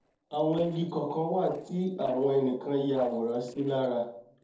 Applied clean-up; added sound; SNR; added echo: neural separator model SepFormer DNS4.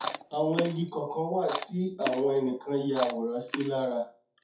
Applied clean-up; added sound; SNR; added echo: classical method WPE with log-MMSE.